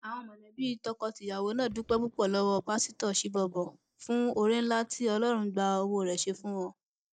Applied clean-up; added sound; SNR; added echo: neural mask model DeepFilterNet 3.